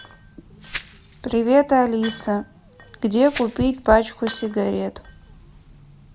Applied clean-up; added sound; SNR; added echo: none; Glass + Shatter; 16 dB; none.